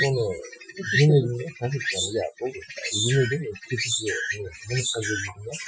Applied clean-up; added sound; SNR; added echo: classical method Wiener filter.